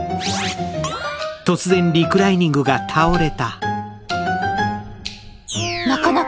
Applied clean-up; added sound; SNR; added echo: none; Wind; 18 dB; none.